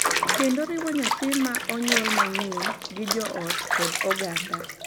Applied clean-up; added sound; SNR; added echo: none; Bathtub (filling or washing) / Water; -2 dB; none.